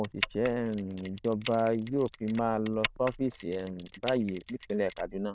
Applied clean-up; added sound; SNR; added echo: neural diffusion model UNIVERSE++.